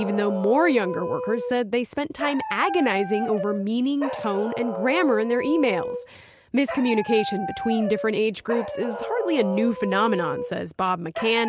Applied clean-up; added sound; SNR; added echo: none; Dog; 7 dB; none.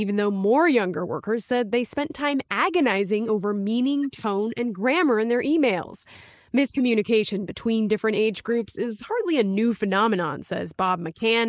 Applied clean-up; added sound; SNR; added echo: neural mask model Resemble Enhance denoiser.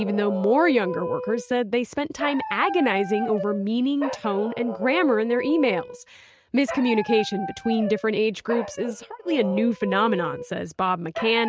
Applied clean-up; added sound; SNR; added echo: neural mask model RNNoise.